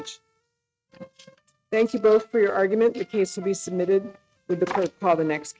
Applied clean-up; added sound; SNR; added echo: neural mask model RNNoise.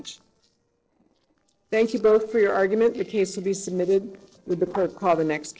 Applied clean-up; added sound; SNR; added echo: neural separator model SepFormer DNS4.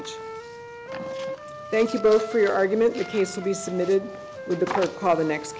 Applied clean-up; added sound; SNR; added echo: none; Wind instrument, woodwind instrument; 13 dB; none.